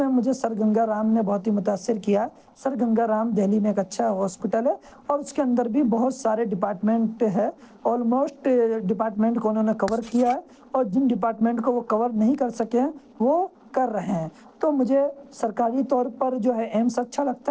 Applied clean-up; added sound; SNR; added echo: neural separator model SepFormer DNS4.